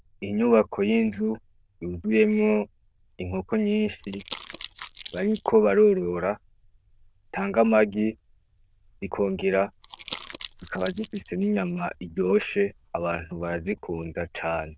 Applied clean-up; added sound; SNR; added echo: neural diffusion model UNIVERSE++.